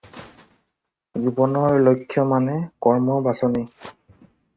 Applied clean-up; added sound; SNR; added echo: neural mask model RNNoise.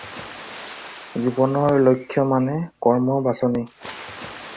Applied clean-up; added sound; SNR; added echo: none; Water; 18 dB; none.